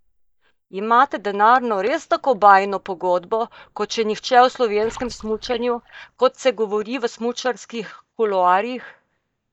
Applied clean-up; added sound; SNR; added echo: neural mask model DeepFilterNet 3.